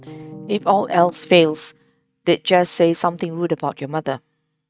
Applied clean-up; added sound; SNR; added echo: neural mask model RNNoise.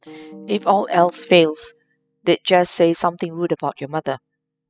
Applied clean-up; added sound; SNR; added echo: classical method spectral subtraction.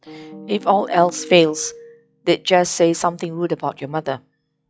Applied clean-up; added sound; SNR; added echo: classical method log-MMSE.